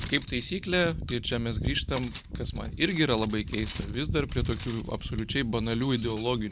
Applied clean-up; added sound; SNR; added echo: none; Cutlery, silverware; 6 dB; none.